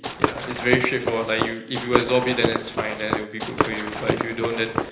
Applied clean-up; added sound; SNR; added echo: none; Walk, footsteps / Run; 1 dB; reverberation time 1.0 s.